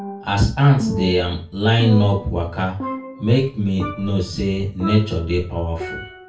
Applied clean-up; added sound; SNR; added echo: none; Percussion; 12 dB; reverberation time 0.3 s.